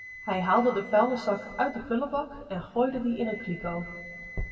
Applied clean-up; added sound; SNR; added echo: none; Wind instrument, woodwind instrument; 17 dB; reverberation time 1.5 s.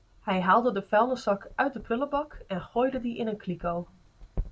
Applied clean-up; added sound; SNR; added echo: none; none; none; none.